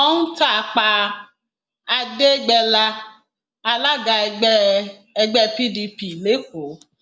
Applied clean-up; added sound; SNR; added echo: none; none; none; none.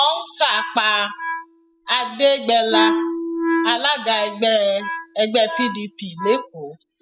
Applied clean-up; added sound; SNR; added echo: classical method spectral subtraction.